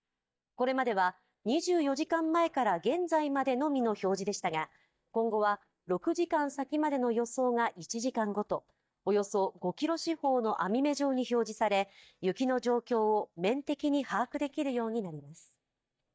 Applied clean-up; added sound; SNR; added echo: neural mask model DeepFilterNet 3.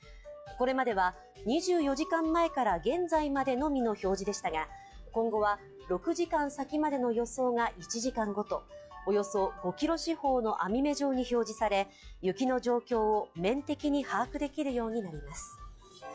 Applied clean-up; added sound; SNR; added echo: classical method log-MMSE.